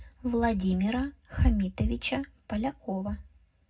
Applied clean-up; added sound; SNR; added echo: none; none; none; reverberation time 0.3 s.